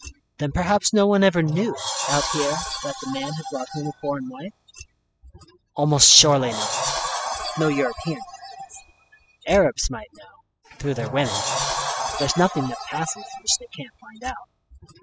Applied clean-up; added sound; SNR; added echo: classical method spectral subtraction.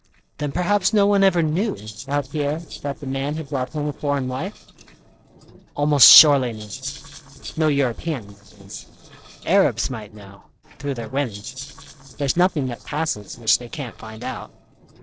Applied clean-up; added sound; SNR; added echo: neural separator model SepFormer DNS4.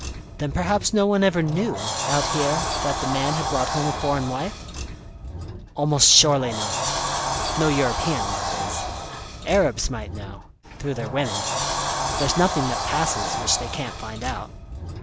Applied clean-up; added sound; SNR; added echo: none; Sliding door; 3 dB; none.